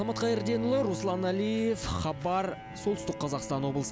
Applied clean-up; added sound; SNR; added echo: none; Bowed string instrument; 10 dB; none.